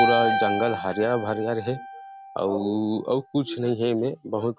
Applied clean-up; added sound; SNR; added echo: none; Keyboard (musical); 4 dB; none.